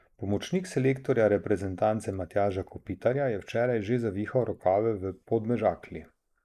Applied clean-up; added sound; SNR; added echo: neural mask model Resemble Enhance denoiser.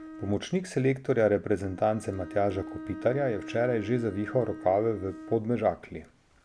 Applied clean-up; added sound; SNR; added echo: none; Bowed string instrument; 14 dB; none.